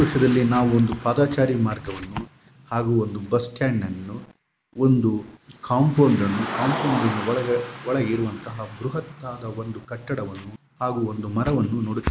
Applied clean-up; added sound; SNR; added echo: none; Car; 14 dB; none.